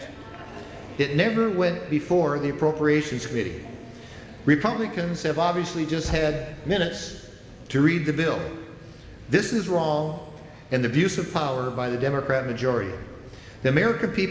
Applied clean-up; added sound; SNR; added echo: none; none; none; reverberation time 1.7 s.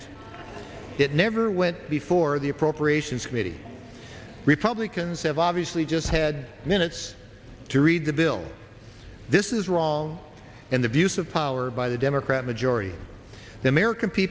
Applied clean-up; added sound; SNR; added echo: none; none; none; none.